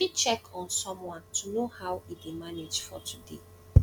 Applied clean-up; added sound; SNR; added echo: none; none; none; none.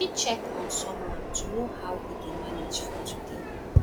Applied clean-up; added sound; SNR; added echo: none; Subway, metro, underground; 4 dB; none.